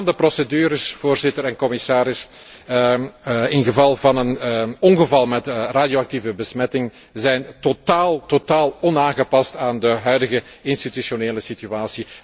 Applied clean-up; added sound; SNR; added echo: none; none; none; none.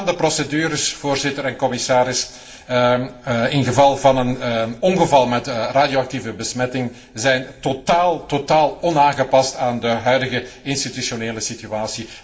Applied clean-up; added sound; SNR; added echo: none; none; none; reverberation time 0.8 s.